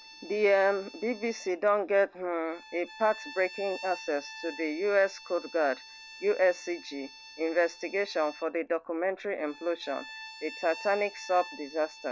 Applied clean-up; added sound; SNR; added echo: none; Bowed string instrument; 17 dB; none.